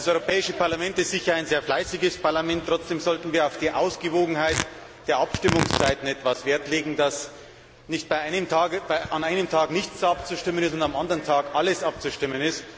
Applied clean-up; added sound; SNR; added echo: none; Tearing; 12 dB; none.